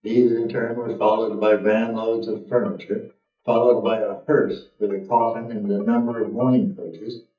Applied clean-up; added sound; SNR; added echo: neural mask model DeepFilterNet 3.